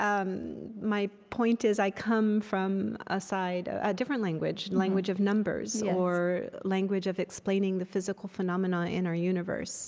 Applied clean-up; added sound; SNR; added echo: none; none; none; none.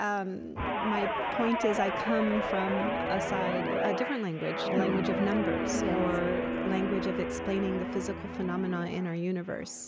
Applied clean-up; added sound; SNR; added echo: none; Guitar; 1 dB; none.